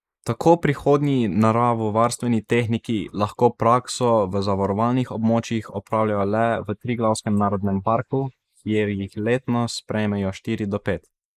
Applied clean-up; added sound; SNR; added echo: neural mask model Resemble Enhance denoiser.